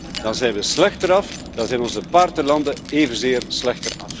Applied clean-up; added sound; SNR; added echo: none; Vehicle + Keys jangling; 12 dB; none.